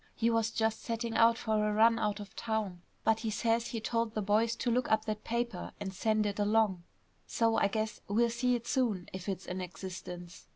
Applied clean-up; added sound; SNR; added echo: none; none; none; none.